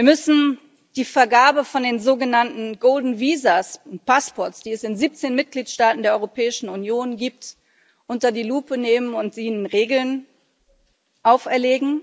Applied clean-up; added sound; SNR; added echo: none; none; none; none.